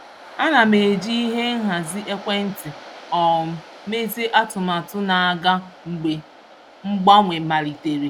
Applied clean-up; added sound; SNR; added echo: none; Waves, surf; 20 dB; none.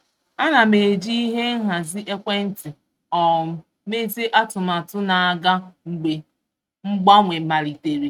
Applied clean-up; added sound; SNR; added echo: neural mask model RNNoise.